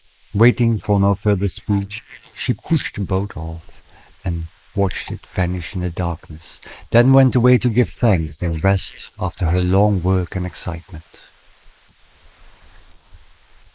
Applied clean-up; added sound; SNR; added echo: neural mask model Resemble Enhance denoiser.